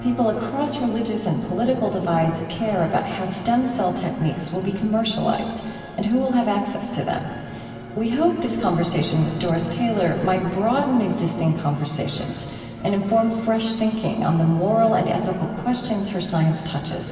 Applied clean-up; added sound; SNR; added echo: none; Bowed string instrument; 16 dB; reverberation time 2.5 s.